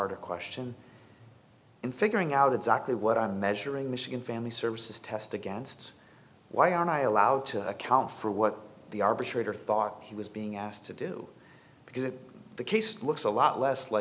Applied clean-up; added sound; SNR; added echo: none; none; none; none.